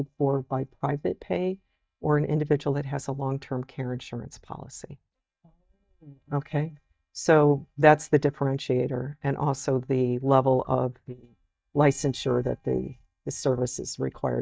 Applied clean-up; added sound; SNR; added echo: neural mask model DeepFilterNet 3.